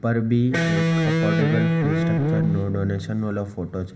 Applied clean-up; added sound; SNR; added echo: none; Electric guitar; -4 dB; reverberation time 1.0 s.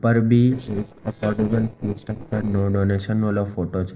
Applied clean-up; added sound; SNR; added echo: neural separator model SepFormer DNS4.